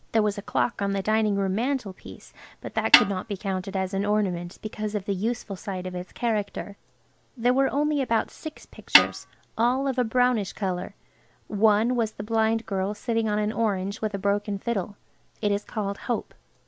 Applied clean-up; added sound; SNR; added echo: none; Snare drum; -3 dB; none.